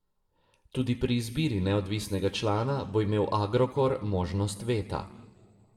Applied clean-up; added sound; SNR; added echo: none; none; none; reverberation time 1.0 s.